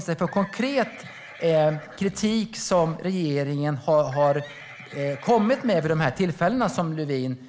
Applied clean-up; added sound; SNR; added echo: none; Livestock, farm animals, working animals; 19 dB; none.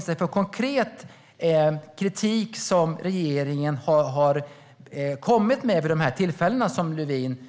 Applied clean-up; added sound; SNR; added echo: none; none; none; none.